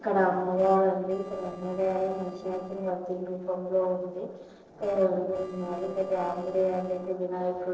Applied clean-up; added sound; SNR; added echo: neural separator model SepFormer DNS4.